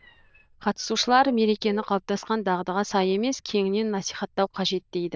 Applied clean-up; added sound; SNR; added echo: neural diffusion model UNIVERSE++.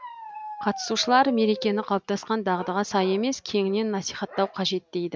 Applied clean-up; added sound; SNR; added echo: none; Bark; 16 dB; none.